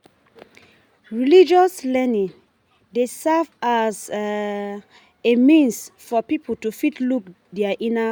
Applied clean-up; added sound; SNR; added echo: none; none; none; none.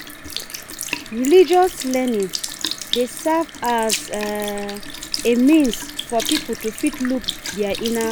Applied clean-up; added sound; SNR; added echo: none; Sink (filling or washing) / Liquid; 9 dB; none.